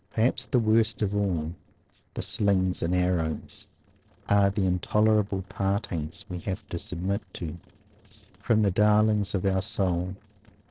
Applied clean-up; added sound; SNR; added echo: neural separator model SepFormer DNS4.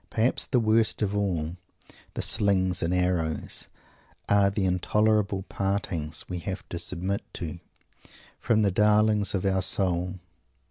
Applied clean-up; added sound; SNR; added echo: none; none; none; none.